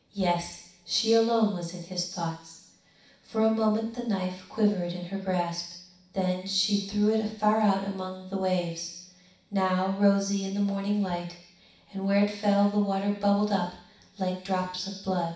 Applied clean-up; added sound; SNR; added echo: none; none; none; reverberation time 0.7 s.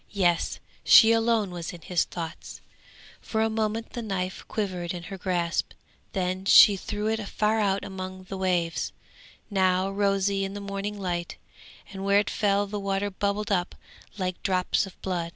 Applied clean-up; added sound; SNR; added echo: none; none; none; none.